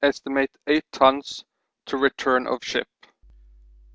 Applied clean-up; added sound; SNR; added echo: none; none; none; none.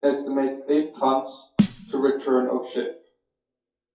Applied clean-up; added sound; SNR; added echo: classical method WPE with log-MMSE.